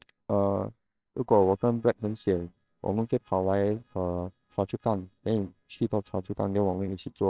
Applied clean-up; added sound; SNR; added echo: neural separator model SepFormer WHAMR!.